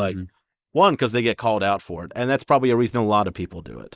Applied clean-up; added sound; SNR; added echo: neural mask model Resemble Enhance denoiser.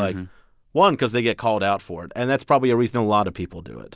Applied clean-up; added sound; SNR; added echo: none; none; none; none.